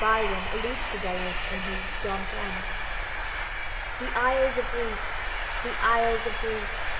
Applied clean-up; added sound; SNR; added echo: none; Train; 4 dB; reverberation time 2.1 s.